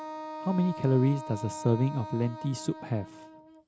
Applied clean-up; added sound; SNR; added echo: none; Wind instrument, woodwind instrument; 12 dB; none.